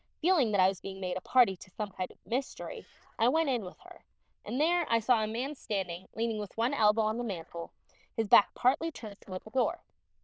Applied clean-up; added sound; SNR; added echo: neural diffusion model UNIVERSE++.